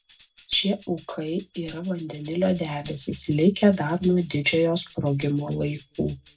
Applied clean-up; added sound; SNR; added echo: none; Tambourine; 10 dB; reverberation time 0.2 s.